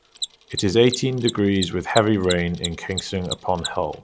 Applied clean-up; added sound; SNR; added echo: none; Mechanisms; 11 dB; none.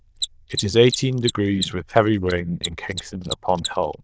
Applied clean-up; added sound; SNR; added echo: neural diffusion model UNIVERSE++.